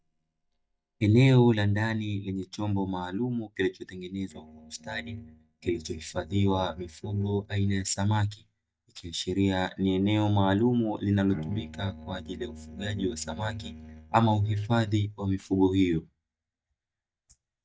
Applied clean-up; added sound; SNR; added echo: neural mask model DeepFilterNet 3.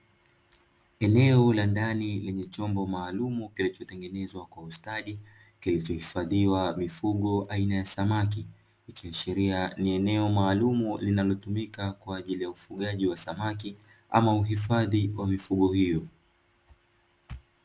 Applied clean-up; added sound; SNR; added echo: none; none; none; none.